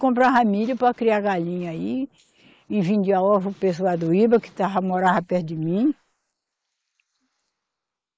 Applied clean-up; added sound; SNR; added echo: neural mask model Resemble Enhance denoiser.